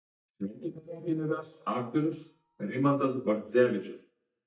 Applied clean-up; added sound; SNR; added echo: neural mask model DeepFilterNet 3.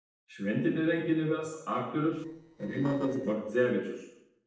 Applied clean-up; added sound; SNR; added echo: neural separator model SepFormer DNS4.